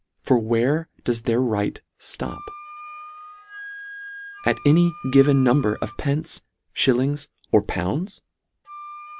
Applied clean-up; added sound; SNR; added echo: none; Wind instrument, woodwind instrument; 19 dB; none.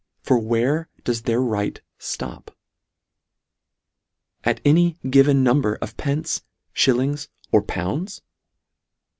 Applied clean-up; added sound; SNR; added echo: none; none; none; none.